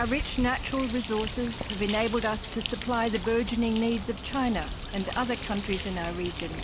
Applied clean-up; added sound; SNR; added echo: none; Bird; 6 dB; none.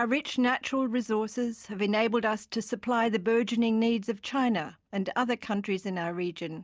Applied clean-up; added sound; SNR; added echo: none; none; none; none.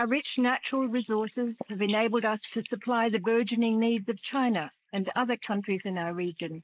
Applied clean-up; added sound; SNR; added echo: neural mask model Resemble Enhance denoiser.